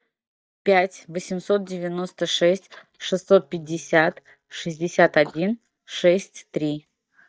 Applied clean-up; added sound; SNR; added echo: neural mask model DeepFilterNet 3.